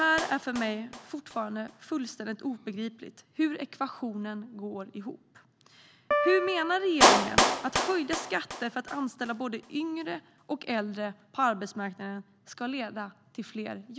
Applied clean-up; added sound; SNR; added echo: none; Clapping + Piano; 1 dB; none.